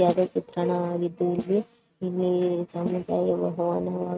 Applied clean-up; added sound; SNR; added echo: neural mask model RNNoise.